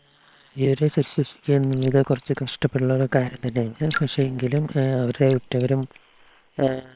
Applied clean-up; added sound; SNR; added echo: neural separator model SepFormer WHAM!.